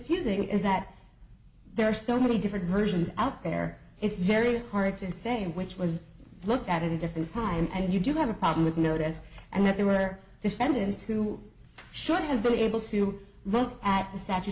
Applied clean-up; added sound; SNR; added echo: none; none; none; none.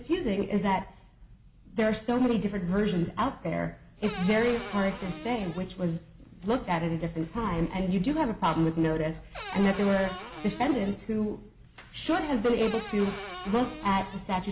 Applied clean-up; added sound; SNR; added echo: none; Cupboard open or close / Door; 12 dB; none.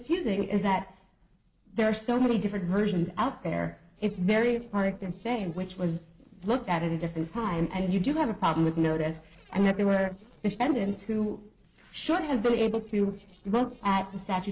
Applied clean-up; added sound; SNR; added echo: neural separator model SepFormer DNS4.